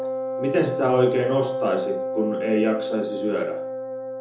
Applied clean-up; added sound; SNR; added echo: none; Wind instrument, woodwind instrument; 3 dB; reverberation time 0.6 s.